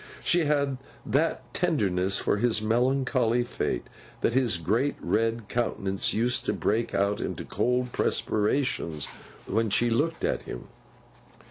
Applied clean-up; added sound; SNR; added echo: none; none; none; none.